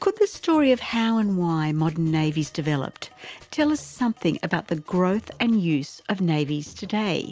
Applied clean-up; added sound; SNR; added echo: none; none; none; none.